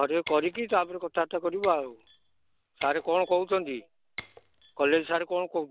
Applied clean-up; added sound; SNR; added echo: none; Shatter; 19 dB; none.